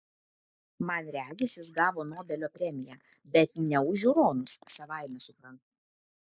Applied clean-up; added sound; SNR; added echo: neural mask model Resemble Enhance denoiser.